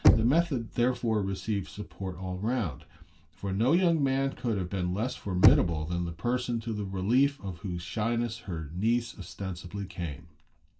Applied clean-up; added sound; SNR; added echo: none; Knock; 1 dB; reverberation time 0.2 s.